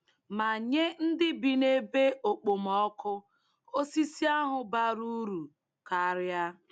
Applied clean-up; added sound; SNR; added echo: none; none; none; none.